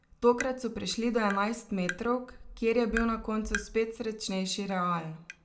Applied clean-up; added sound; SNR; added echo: none; Tap; 13 dB; reverberation time 0.3 s.